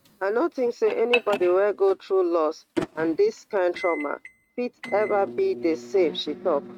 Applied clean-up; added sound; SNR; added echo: neural mask model RNNoise.